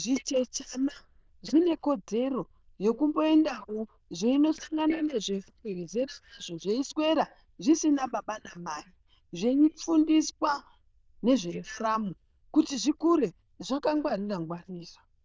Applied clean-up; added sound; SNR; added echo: neural diffusion model UNIVERSE++.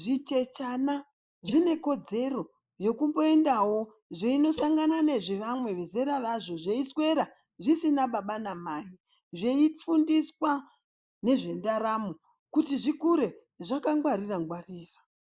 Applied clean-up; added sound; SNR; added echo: neural mask model Resemble Enhance denoiser.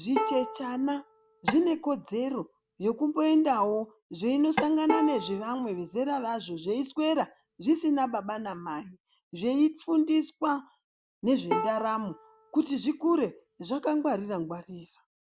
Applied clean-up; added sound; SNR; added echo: none; Tap / Wood + Bowed string instrument; 8 dB; none.